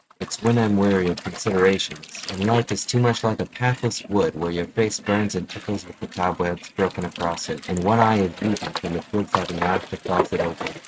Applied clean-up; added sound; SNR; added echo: neural mask model RNNoise.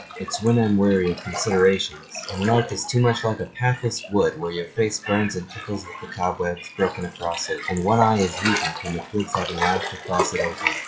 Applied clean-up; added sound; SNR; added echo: classical method log-MMSE.